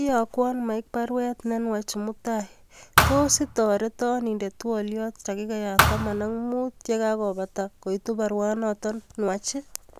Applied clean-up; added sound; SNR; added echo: none; Thump, thud; -1 dB; none.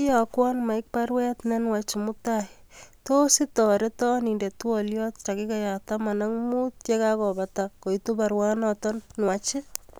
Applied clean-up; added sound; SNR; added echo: none; none; none; none.